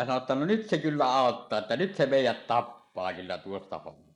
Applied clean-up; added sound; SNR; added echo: neural mask model Resemble Enhance denoiser.